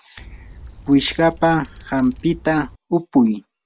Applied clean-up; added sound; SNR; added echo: none; Wind; 19 dB; none.